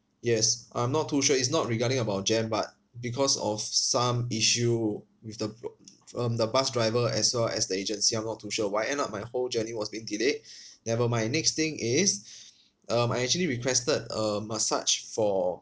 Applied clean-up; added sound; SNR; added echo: none; none; none; none.